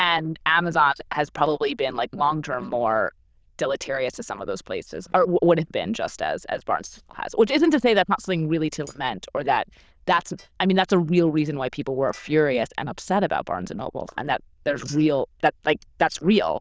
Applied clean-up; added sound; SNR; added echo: neural diffusion model UNIVERSE++.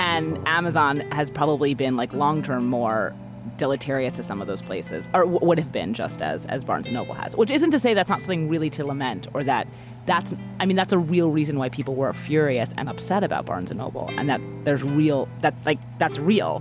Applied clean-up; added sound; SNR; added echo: none; Engine + Acoustic guitar; 13 dB; none.